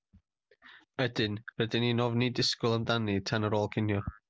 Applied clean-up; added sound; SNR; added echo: none; none; none; none.